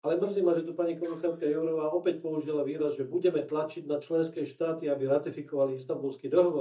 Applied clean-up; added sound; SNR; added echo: neural mask model DeepFilterNet 3.